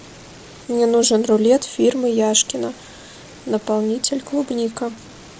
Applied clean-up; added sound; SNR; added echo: none; none; none; none.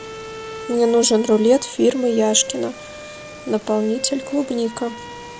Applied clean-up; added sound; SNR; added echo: none; Bowed string instrument; 15 dB; none.